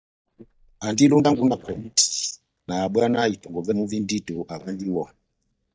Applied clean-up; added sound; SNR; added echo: neural mask model DeepFilterNet 3.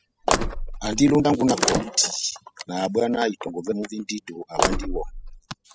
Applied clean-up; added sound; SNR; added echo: classical method spectral subtraction.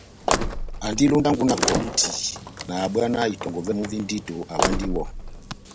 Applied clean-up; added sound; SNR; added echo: none; Slam; 4 dB; none.